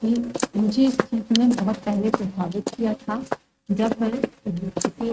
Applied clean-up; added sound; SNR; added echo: neural mask model RNNoise.